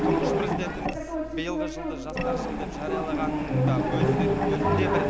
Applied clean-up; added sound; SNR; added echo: none; Mechanisms; 1 dB; none.